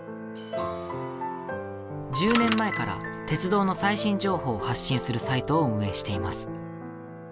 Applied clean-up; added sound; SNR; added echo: none; Bicycle; 12 dB; none.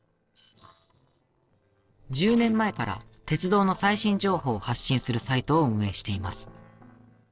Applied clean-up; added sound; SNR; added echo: neural separator model SepFormer DNS4.